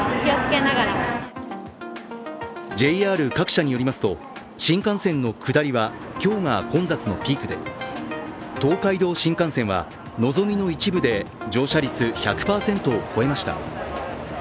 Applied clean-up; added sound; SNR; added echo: none; none; none; none.